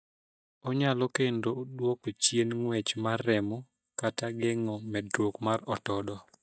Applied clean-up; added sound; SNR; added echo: neural mask model DeepFilterNet 3.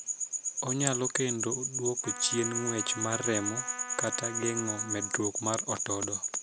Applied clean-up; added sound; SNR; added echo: none; Trumpet; 13 dB; none.